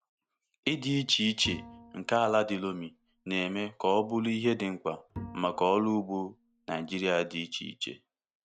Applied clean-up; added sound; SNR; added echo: none; Bowed string instrument; 17 dB; none.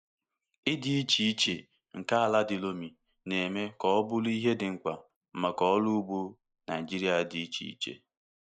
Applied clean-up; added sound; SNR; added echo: neural mask model Resemble Enhance denoiser.